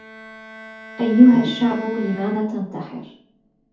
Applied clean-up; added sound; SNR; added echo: none; Bowed string instrument; 19 dB; reverberation time 0.6 s.